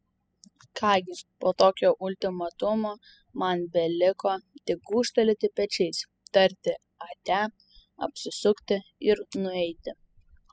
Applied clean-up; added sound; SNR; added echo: classical method spectral subtraction.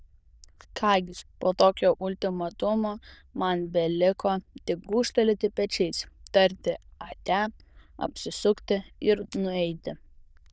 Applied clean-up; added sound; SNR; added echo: neural diffusion model UNIVERSE++.